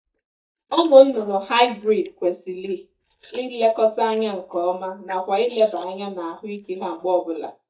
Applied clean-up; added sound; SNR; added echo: neural mask model DeepFilterNet 3.